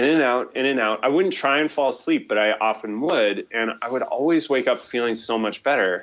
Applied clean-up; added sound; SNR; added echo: none; none; none; none.